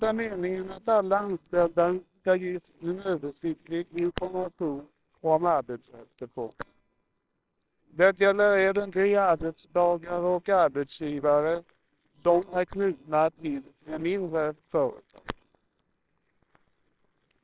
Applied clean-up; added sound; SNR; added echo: neural separator model SepFormer WHAMR!.